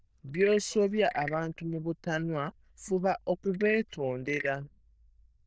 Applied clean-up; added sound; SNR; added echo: neural diffusion model UNIVERSE++.